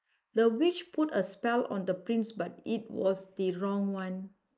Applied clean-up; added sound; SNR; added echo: neural mask model Resemble Enhance denoiser.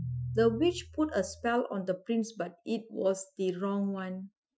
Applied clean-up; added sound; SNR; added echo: classical method Wiener filter.